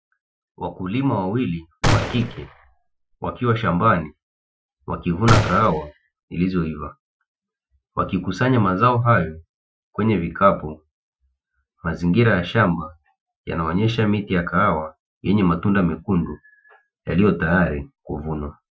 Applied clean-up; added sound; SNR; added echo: classical method Wiener filter.